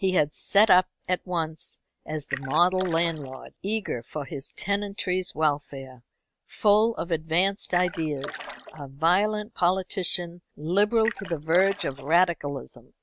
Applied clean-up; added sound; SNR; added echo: neural mask model RNNoise.